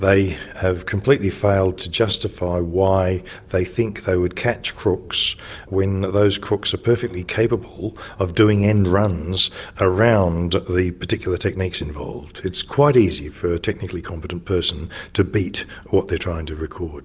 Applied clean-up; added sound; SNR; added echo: none; none; none; none.